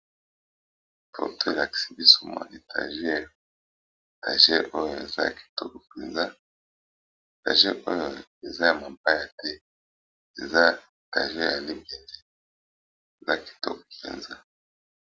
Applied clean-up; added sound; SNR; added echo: none; none; none; none.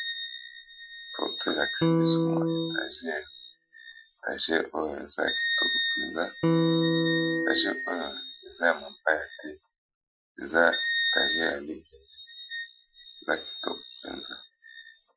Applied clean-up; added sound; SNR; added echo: classical method Wiener filter.